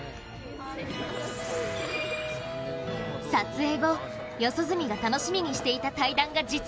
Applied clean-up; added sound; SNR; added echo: none; none; none; none.